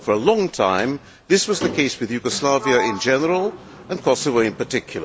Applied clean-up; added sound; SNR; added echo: none; Sliding door; 13 dB; none.